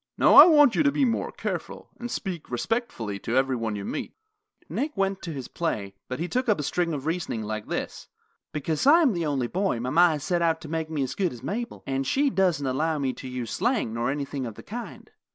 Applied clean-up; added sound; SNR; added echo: none; none; none; none.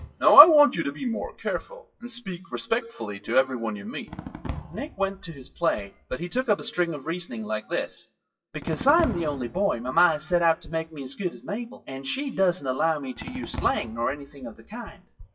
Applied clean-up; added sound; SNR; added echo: classical method WPE with log-MMSE.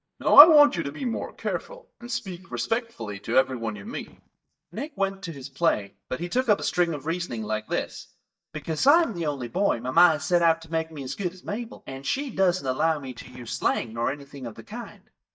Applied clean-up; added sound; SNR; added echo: neural mask model DeepFilterNet 3.